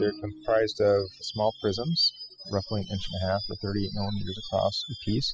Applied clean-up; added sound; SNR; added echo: classical method spectral subtraction.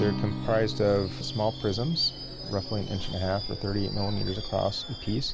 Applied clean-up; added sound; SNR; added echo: none; Acoustic guitar + Screech / Subway, metro, underground; 6 dB; none.